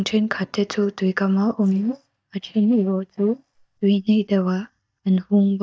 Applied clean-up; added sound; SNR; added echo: neural mask model DeepFilterNet 3.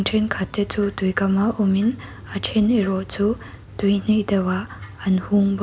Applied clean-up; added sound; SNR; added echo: none; none; none; none.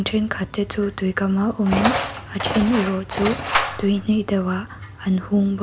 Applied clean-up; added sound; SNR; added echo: none; Engine; 3 dB; none.